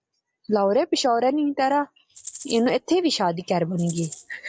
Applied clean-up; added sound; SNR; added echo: none; Rattle (instrument); 16 dB; none.